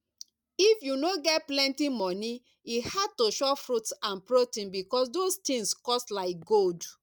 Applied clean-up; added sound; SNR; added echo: none; none; none; none.